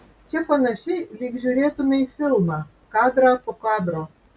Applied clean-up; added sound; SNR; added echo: none; none; none; none.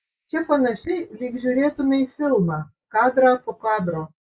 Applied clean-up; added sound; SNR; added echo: neural mask model Resemble Enhance denoiser.